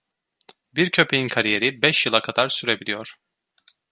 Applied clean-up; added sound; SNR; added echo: none; none; none; none.